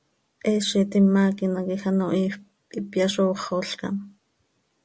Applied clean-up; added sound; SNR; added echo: none; none; none; none.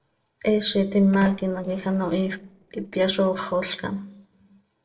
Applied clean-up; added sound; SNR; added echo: neural separator model SepFormer DNS4.